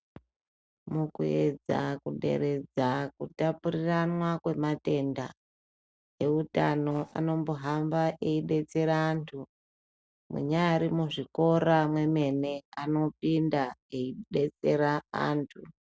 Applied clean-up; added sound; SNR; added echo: neural separator model SepFormer DNS4.